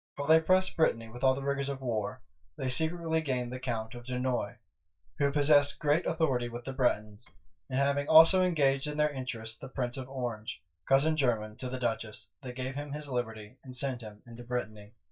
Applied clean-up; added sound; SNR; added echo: neural mask model DeepFilterNet 3.